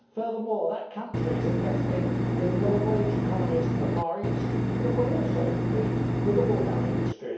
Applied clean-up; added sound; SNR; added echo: none; Engine; -4 dB; reverberation time 0.7 s.